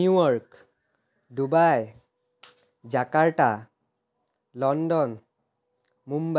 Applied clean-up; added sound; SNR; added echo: none; none; none; none.